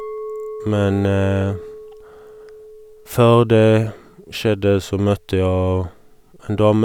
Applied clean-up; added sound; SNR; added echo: none; Chink, clink; 18 dB; none.